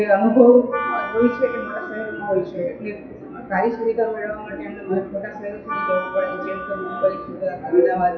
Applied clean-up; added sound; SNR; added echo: classical method WPE with log-MMSE.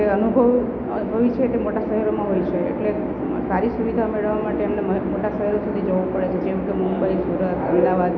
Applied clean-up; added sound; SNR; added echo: none; none; none; none.